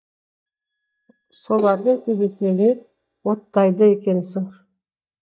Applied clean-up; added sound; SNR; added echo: neural mask model DeepFilterNet 3.